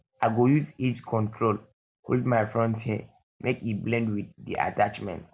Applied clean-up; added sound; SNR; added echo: none; none; none; none.